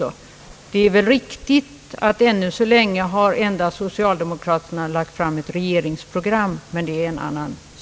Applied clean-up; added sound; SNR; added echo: none; none; none; none.